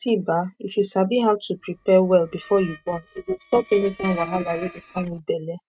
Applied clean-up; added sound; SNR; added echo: neural mask model RNNoise.